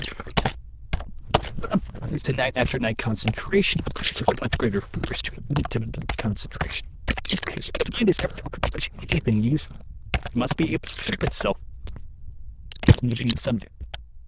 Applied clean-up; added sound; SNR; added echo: neural diffusion model UNIVERSE++.